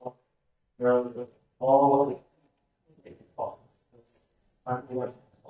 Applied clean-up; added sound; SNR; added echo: neural mask model DeepFilterNet 3.